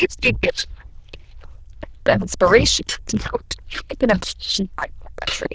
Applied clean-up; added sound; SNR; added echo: neural diffusion model UNIVERSE++.